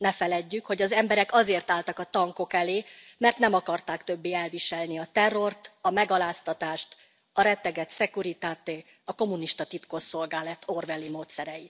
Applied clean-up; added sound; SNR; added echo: none; none; none; none.